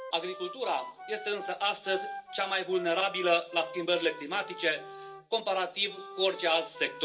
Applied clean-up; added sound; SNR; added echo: none; Wind instrument, woodwind instrument; 13 dB; reverberation time 0.2 s.